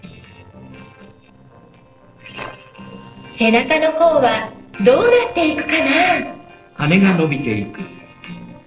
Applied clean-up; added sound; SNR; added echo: neural separator model SepFormer DNS4.